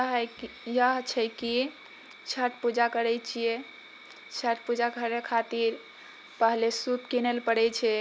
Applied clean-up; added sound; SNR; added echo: none; none; none; none.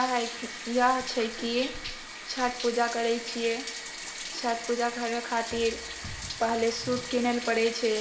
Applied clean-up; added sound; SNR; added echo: none; Bathtub (filling or washing); 9 dB; reverberation time 0.7 s.